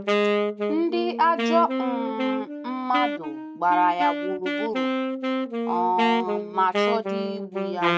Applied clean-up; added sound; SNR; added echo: neural mask model RNNoise.